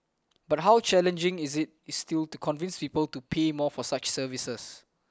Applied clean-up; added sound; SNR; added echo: none; none; none; none.